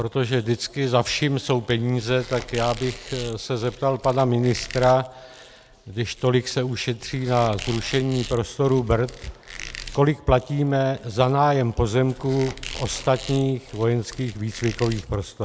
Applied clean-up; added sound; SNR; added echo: none; Squeak; 17 dB; none.